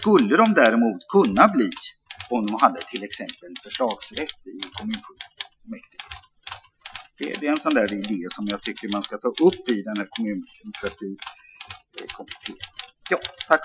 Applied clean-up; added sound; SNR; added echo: classical method Wiener filter.